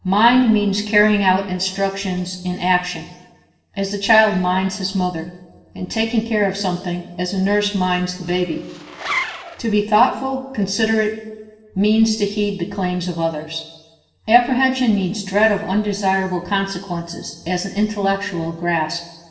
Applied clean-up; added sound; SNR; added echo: neural separator model SepFormer DNS4.